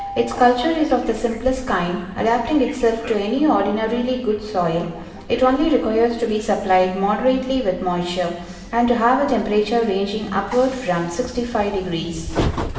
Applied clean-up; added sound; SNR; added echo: none; Train; 14 dB; reverberation time 1.2 s.